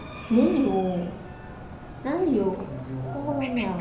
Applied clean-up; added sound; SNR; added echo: none; Chicken, rooster; 12 dB; reverberation time 0.6 s.